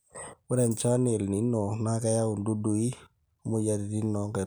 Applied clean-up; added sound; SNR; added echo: none; none; none; none.